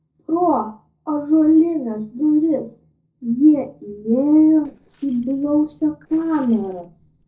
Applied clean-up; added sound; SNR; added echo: neural separator model SepFormer DNS4.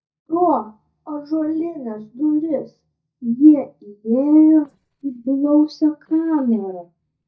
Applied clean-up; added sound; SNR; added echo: neural mask model DeepFilterNet 3.